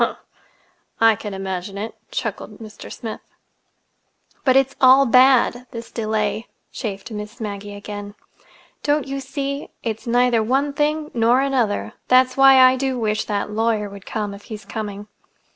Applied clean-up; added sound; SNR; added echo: none; none; none; none.